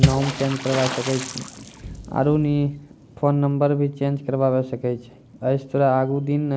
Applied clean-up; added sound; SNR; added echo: none; Water / Splash, splatter; 8 dB; none.